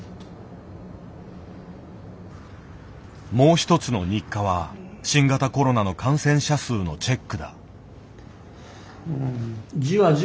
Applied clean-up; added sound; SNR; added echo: none; none; none; none.